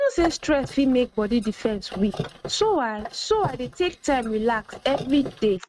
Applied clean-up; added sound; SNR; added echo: neural mask model RNNoise.